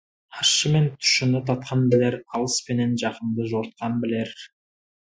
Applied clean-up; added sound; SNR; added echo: classical method Wiener filter.